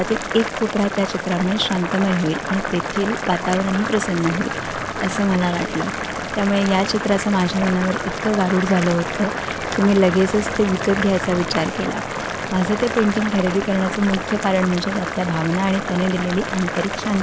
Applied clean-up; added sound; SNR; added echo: none; Boiling; 6 dB; none.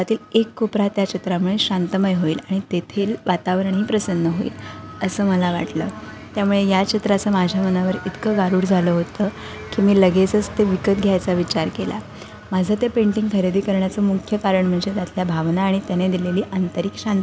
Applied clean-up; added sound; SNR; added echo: none; none; none; none.